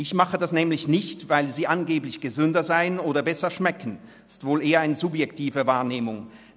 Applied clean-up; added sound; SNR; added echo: none; none; none; none.